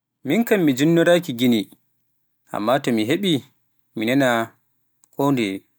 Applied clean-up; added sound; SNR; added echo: none; none; none; none.